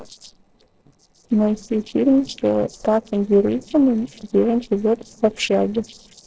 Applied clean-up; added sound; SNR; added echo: neural separator model SepFormer DNS4.